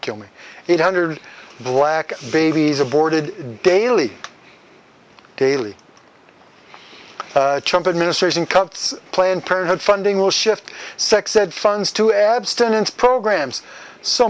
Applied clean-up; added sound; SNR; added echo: none; none; none; none.